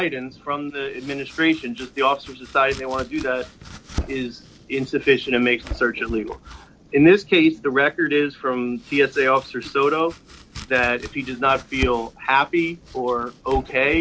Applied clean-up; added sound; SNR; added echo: none; Domestic sounds, home sounds; 16 dB; none.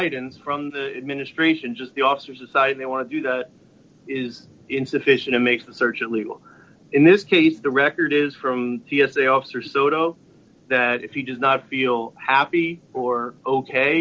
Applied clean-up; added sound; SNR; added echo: none; none; none; none.